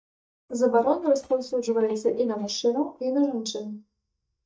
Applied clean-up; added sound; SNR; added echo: neural mask model DeepFilterNet 3.